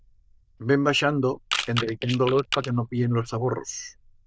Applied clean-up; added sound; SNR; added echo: neural diffusion model UNIVERSE++.